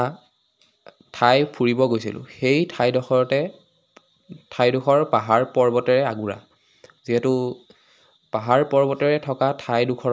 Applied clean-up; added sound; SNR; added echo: none; none; none; none.